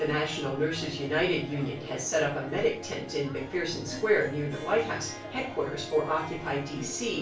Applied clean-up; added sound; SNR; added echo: none; Harp; 14 dB; reverberation time 0.3 s.